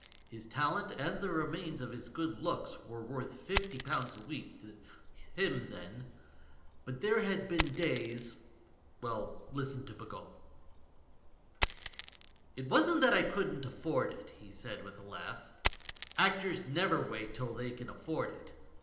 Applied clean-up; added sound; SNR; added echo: none; Coin (dropping); 2 dB; reverberation time 0.9 s.